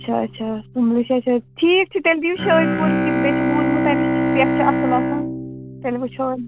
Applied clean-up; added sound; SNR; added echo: none; Bowed string instrument; 1 dB; none.